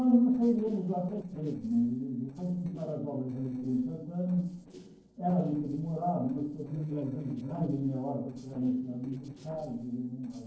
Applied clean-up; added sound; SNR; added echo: neural separator model SepFormer DNS4.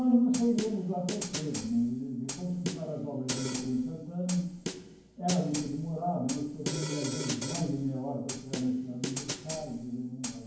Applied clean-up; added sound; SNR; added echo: none; Snare drum; 9 dB; reverberation time 0.9 s.